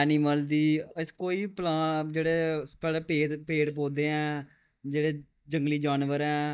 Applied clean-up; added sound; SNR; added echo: neural mask model DeepFilterNet 3.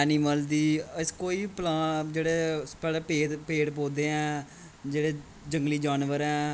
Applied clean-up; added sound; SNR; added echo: none; none; none; none.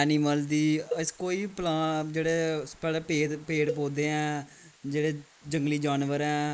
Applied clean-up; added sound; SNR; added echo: neural mask model Resemble Enhance denoiser.